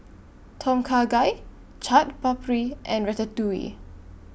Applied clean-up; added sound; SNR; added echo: none; none; none; none.